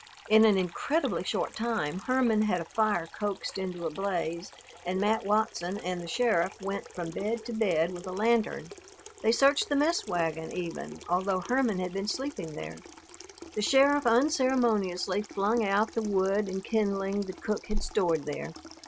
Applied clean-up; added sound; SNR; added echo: none; Sink (filling or washing) / Water tap, faucet; 19 dB; none.